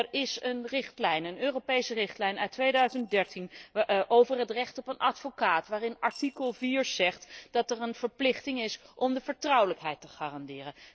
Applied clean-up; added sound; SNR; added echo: neural separator model SepFormer DNS4.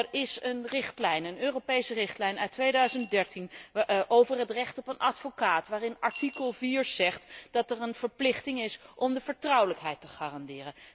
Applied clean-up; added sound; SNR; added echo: none; Coin (dropping) / Glass; 15 dB; none.